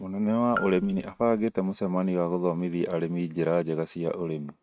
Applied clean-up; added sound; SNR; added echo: neural mask model RNNoise.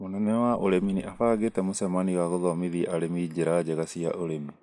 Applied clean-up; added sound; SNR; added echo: neural mask model Resemble Enhance denoiser.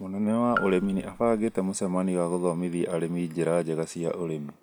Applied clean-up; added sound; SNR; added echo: none; Raindrop / Drip; 10 dB; none.